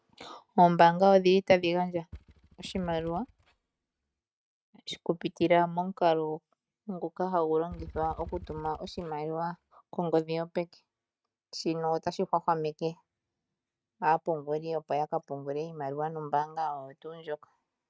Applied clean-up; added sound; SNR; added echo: neural mask model RNNoise.